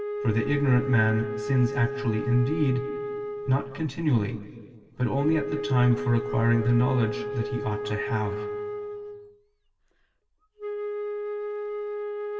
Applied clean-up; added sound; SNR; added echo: none; Wind instrument, woodwind instrument; 6 dB; reverberation time 1.9 s.